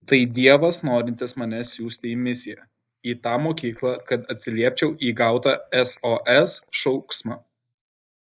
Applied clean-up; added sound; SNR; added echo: neural mask model Resemble Enhance denoiser.